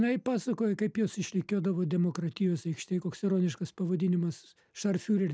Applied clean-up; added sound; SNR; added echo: none; none; none; none.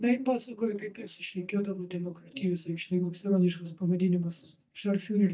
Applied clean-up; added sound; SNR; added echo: neural mask model DeepFilterNet 3.